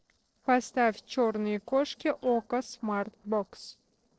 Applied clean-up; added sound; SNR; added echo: neural separator model SepFormer DNS4.